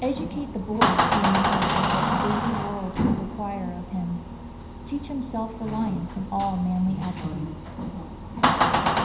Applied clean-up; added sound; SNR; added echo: none; Door; -3 dB; reverberation time 0.9 s.